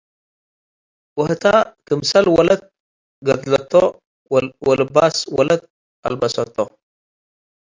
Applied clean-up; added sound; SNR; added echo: none; none; none; none.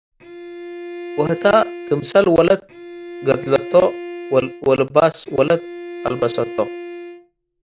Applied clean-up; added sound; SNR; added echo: none; Bowed string instrument; 13 dB; none.